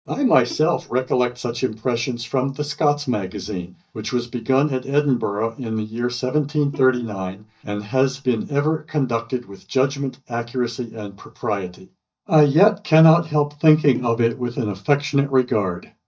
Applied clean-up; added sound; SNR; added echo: neural mask model DeepFilterNet 3.